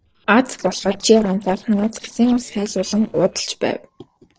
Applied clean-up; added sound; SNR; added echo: neural separator model SepFormer DNS4.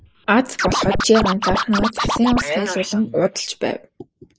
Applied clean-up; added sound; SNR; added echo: neural mask model Resemble Enhance denoiser.